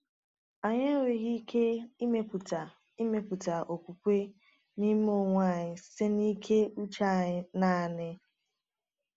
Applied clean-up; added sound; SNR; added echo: none; none; none; none.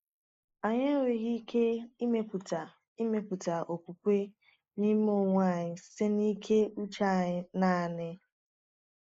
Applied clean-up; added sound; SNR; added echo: neural mask model Resemble Enhance denoiser.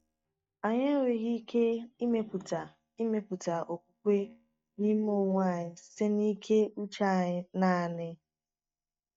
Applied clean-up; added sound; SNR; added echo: neural mask model DeepFilterNet 3.